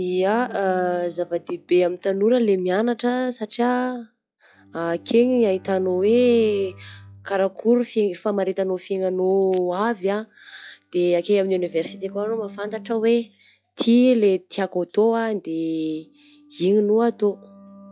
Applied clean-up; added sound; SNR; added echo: classical method log-MMSE.